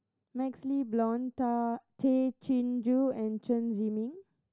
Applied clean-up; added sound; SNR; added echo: none; none; none; none.